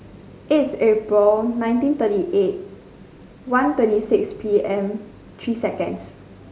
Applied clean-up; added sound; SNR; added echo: none; none; none; none.